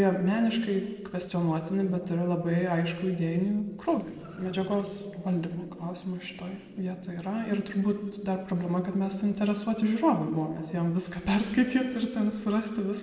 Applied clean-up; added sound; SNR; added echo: neural separator model SepFormer DNS4.